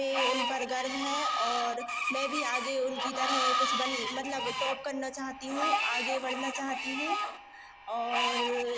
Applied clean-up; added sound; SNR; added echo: none; Screech; -1 dB; none.